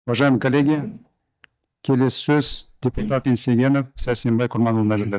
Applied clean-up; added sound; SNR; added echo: neural mask model DeepFilterNet 3.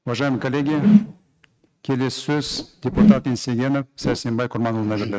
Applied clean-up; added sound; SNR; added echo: neural mask model RNNoise.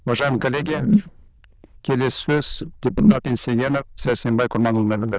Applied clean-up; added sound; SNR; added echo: neural diffusion model UNIVERSE++.